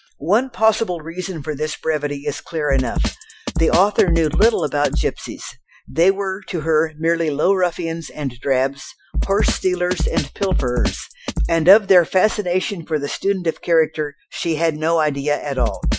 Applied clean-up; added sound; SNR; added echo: classical method Wiener filter.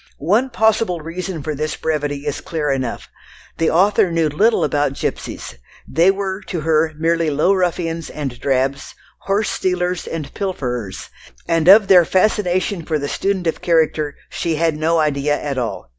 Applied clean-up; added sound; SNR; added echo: none; none; none; none.